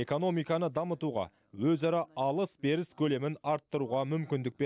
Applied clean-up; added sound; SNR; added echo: none; none; none; none.